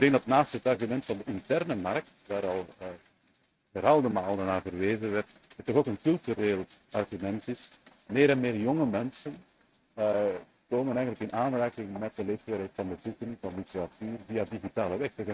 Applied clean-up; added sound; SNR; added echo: neural mask model RNNoise.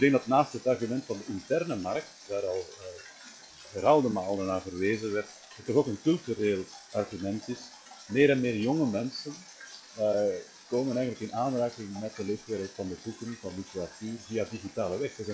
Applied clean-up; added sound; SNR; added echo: classical method log-MMSE.